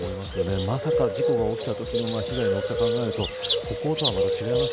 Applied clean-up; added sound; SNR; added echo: none; Bird; -3 dB; none.